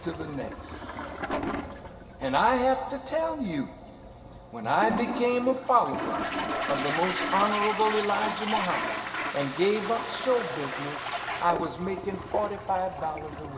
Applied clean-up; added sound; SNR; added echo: none; Toilet flush; 5 dB; reverberation time 1.4 s.